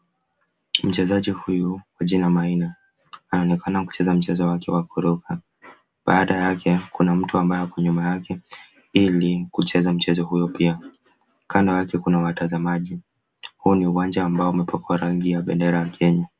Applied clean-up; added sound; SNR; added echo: none; none; none; none.